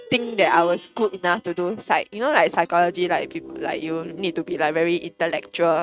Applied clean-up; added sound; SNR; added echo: neural mask model RNNoise.